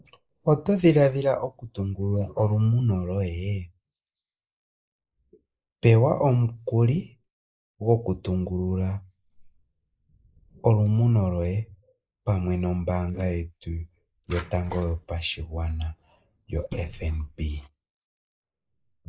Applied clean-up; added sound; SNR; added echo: neural mask model Resemble Enhance denoiser.